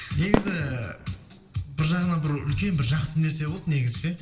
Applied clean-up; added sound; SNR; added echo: none; Fireworks; 6 dB; reverberation time 1.4 s.